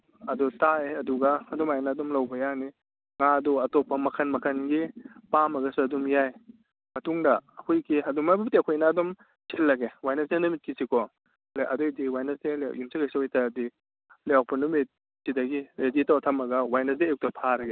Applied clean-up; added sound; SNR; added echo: none; none; none; none.